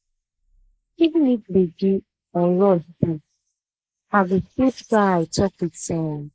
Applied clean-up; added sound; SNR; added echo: neural mask model Resemble Enhance denoiser.